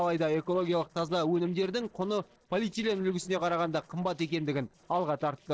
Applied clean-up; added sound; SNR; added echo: neural separator model SepFormer DNS4.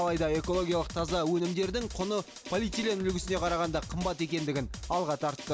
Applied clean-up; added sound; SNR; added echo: none; Drum; 11 dB; none.